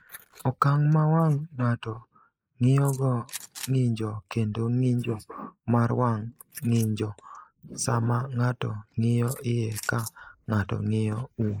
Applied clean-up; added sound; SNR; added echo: neural mask model Resemble Enhance denoiser.